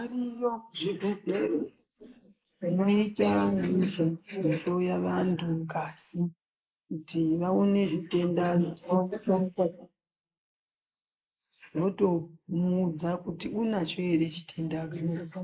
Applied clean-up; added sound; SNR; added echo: neural mask model Resemble Enhance denoiser.